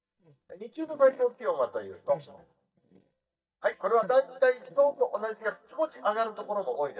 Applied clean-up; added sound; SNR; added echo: neural mask model DeepFilterNet 3.